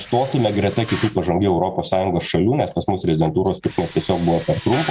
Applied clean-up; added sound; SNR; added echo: none; Tools; 17 dB; none.